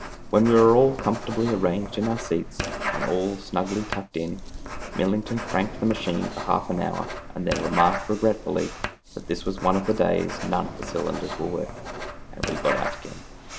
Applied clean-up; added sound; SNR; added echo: none; Writing; 8 dB; none.